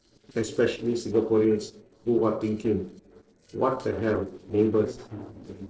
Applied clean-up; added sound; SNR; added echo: neural separator model SepFormer DNS4.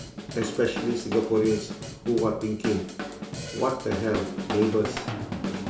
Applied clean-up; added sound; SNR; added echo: none; Drum / Drum kit; 6 dB; reverberation time 0.5 s.